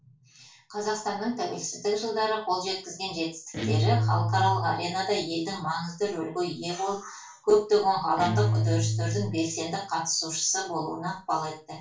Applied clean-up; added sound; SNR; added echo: none; Guitar; 1 dB; reverberation time 0.3 s.